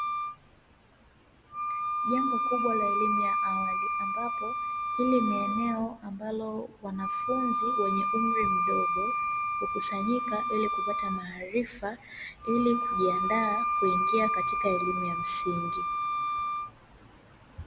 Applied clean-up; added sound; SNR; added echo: none; Wind instrument, woodwind instrument; -3 dB; none.